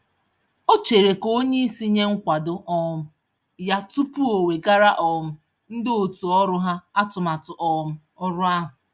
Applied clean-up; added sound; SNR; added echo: none; none; none; none.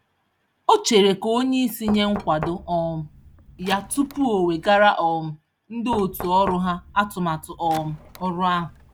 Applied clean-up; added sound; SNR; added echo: none; Knock; 16 dB; none.